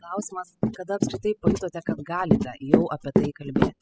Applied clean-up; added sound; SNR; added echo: classical method spectral subtraction.